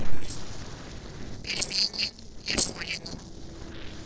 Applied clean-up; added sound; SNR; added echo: neural separator model SepFormer DNS4.